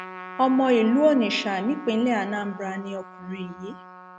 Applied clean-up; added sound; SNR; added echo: none; Trumpet; 16 dB; none.